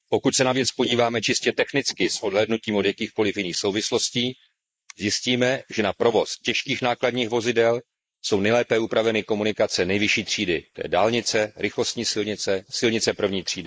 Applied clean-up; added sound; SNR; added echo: neural mask model Resemble Enhance denoiser.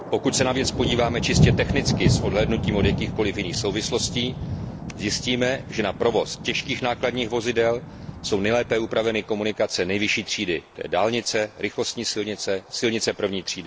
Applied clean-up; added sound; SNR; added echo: none; Thunder; 4 dB; none.